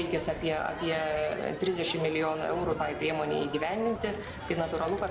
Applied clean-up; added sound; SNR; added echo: none; Crowd; 9 dB; none.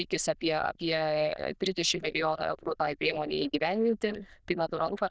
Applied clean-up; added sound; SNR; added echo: neural diffusion model UNIVERSE++.